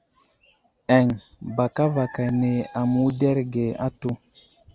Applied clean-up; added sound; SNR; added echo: none; none; none; none.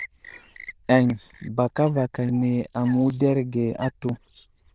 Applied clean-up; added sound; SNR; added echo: neural diffusion model UNIVERSE++.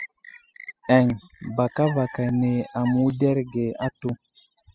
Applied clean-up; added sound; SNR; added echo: classical method spectral subtraction.